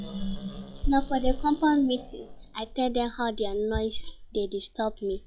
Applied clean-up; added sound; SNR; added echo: classical method log-MMSE.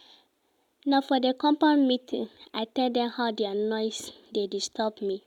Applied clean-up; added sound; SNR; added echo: none; none; none; none.